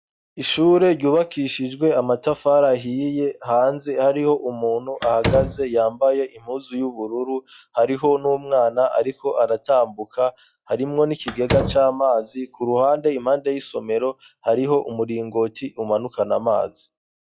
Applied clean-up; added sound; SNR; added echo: classical method log-MMSE.